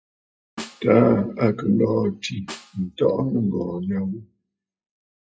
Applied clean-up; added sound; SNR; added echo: classical method WPE with log-MMSE.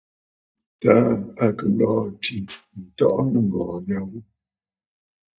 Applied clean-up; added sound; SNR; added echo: neural mask model DeepFilterNet 3.